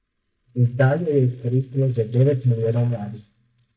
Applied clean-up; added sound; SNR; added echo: neural mask model DeepFilterNet 3.